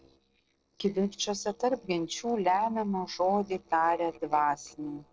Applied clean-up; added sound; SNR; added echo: neural separator model SepFormer DNS4.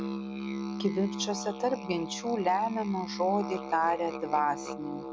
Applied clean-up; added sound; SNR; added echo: none; Musical instrument; 6 dB; none.